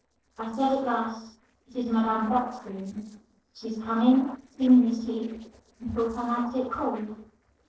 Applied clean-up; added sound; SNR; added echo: neural separator model SepFormer DNS4.